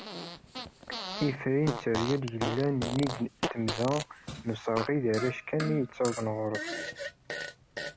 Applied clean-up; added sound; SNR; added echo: none; Fart; 7 dB; none.